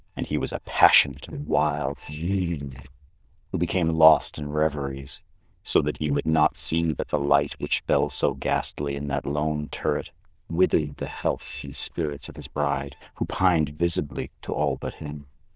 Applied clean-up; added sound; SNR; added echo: neural diffusion model UNIVERSE++.